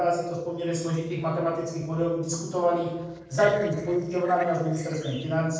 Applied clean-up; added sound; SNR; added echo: neural separator model SepFormer DNS4.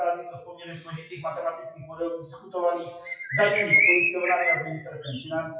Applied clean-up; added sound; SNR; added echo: classical method WPE with log-MMSE.